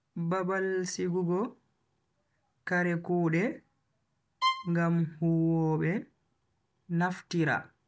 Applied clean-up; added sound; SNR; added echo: none; Bowed string instrument; 4 dB; none.